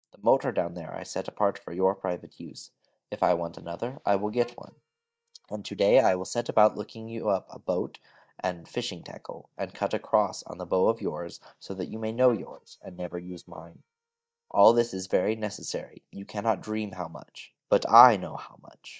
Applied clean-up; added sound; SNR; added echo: neural mask model DeepFilterNet 3.